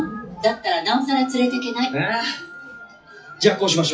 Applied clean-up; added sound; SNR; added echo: classical method WPE with log-MMSE.